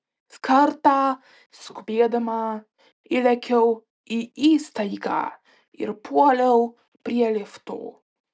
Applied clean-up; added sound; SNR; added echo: none; none; none; none.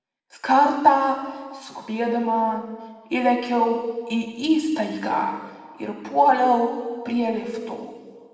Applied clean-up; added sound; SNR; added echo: none; none; none; reverberation time 1.5 s.